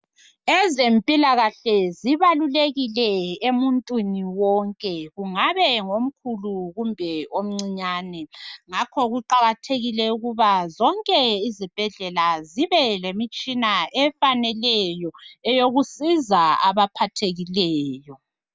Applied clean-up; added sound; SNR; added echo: none; none; none; none.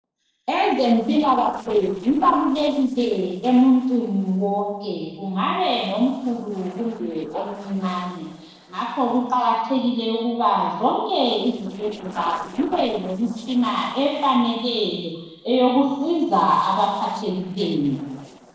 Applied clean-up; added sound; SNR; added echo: neural separator model SepFormer DNS4.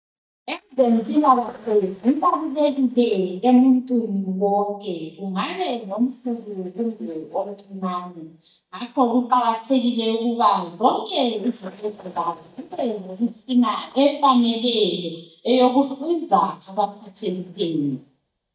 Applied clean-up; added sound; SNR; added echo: neural mask model DeepFilterNet 3.